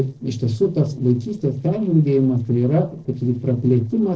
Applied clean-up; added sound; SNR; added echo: neural separator model SepFormer DNS4.